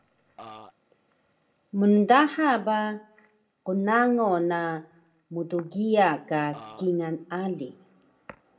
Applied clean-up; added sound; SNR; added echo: none; Burping, eructation; 17 dB; reverberation time 0.3 s.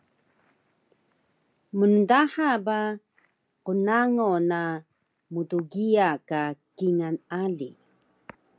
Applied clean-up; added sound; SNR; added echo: none; none; none; none.